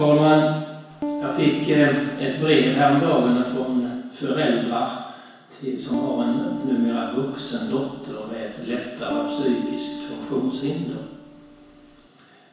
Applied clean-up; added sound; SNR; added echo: none; Piano; 10 dB; reverberation time 1.1 s.